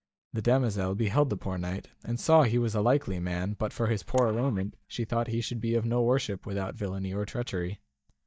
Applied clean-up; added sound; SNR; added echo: neural mask model DeepFilterNet 3.